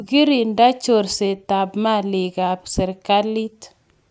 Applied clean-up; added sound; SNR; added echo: none; none; none; none.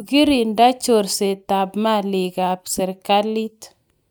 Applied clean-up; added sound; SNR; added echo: neural mask model DeepFilterNet 3.